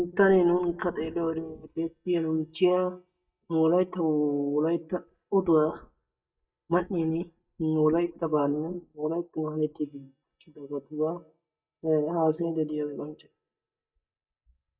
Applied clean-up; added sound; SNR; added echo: neural mask model DeepFilterNet 3.